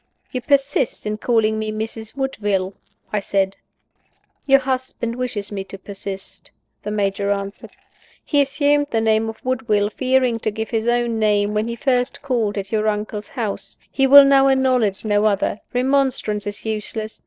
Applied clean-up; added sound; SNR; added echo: neural separator model SepFormer DNS4.